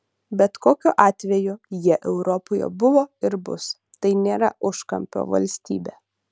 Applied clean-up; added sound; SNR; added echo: none; none; none; none.